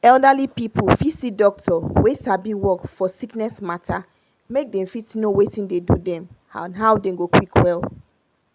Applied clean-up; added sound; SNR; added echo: none; none; none; none.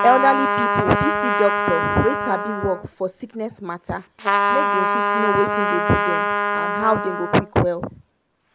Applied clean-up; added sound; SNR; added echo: none; Trumpet; 0 dB; none.